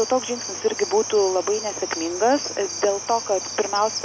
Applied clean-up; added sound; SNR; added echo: none; Cricket; 9 dB; none.